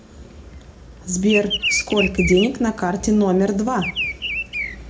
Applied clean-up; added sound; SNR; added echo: none; Bird vocalization, bird call, bird song; 7 dB; reverberation time 0.4 s.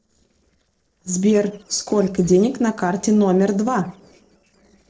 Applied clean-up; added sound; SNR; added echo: neural separator model SepFormer DNS4.